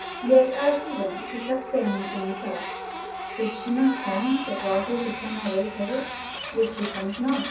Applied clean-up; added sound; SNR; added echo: none; Printer; 7 dB; reverberation time 0.6 s.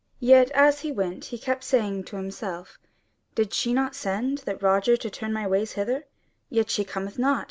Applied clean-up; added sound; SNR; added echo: none; none; none; none.